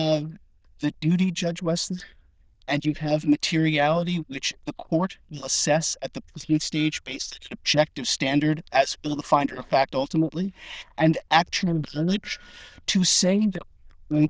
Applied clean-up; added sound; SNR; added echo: neural diffusion model UNIVERSE++.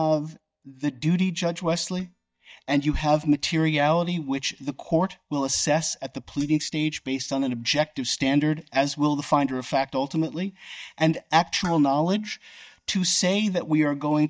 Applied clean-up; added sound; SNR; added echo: neural mask model DeepFilterNet 3.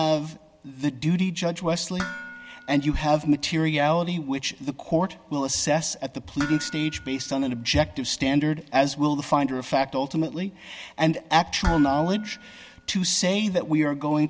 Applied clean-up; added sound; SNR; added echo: none; Dishes, pots, and pans; 16 dB; none.